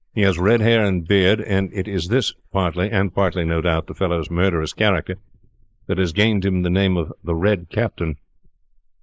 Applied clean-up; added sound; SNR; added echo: neural mask model Resemble Enhance denoiser.